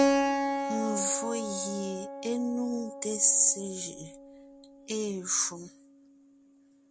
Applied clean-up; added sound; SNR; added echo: none; Keyboard (musical); 2 dB; none.